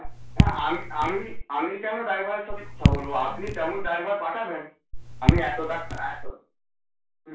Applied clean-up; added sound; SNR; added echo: none; Raindrop / Drip; -4 dB; reverberation time 0.3 s.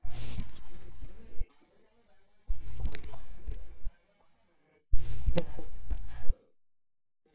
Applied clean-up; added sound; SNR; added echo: neural mask model DeepFilterNet 3.